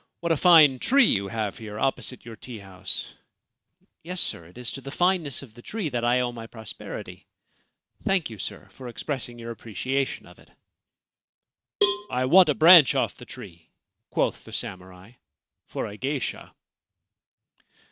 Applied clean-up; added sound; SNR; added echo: neural mask model RNNoise.